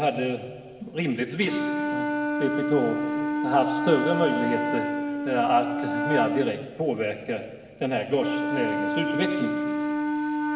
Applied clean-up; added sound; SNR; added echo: none; Wind instrument, woodwind instrument; 1 dB; reverberation time 1.7 s.